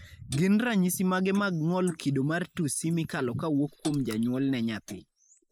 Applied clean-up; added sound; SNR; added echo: neural mask model Resemble Enhance denoiser.